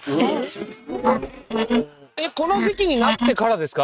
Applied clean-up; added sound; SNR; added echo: neural mask model RNNoise.